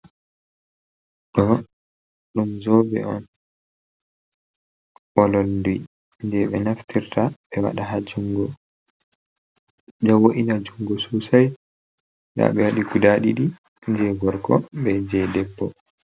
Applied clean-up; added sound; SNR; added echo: none; none; none; none.